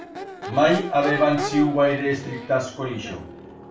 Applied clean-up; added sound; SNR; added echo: none; Crowd / Race car, auto racing / Accelerating, revving, vroom; 11 dB; reverberation time 0.3 s.